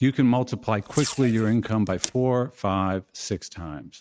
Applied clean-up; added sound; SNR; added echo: neural mask model RNNoise.